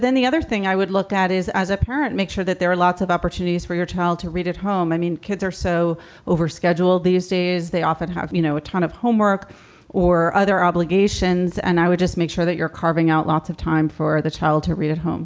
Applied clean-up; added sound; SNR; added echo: none; none; none; none.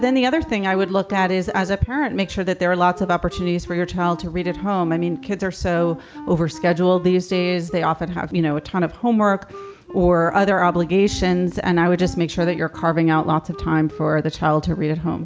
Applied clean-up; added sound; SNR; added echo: none; Wind instrument, woodwind instrument; 18 dB; none.